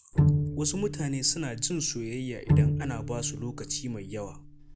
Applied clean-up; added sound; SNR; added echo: none; Bowed string instrument; -4 dB; none.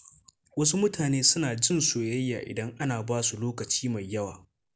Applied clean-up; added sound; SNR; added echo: none; none; none; none.